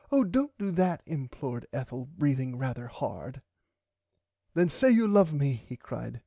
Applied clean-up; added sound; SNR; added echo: none; none; none; none.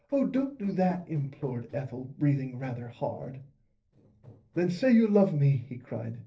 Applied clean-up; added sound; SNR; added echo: neural separator model SepFormer DNS4.